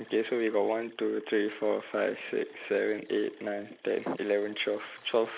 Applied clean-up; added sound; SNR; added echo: neural mask model Resemble Enhance denoiser.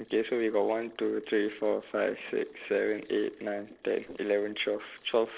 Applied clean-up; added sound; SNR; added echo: neural separator model SepFormer DNS4.